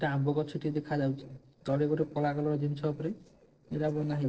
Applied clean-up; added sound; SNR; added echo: neural separator model SepFormer DNS4.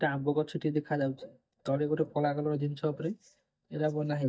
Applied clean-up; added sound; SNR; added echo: neural mask model DeepFilterNet 3.